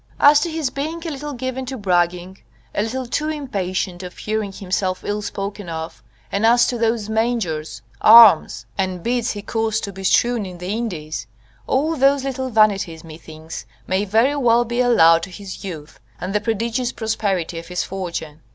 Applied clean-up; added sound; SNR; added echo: none; none; none; none.